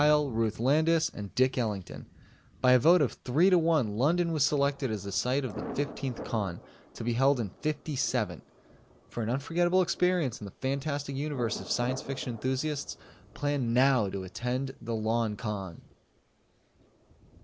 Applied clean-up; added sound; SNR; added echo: none; Thunder; 18 dB; none.